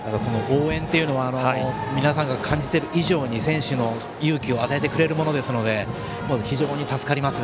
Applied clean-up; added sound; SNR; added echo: none; Bass drum; 17 dB; none.